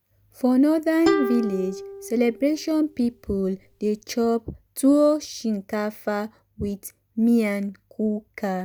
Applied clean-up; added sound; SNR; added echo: none; Plucked string instrument; 8 dB; none.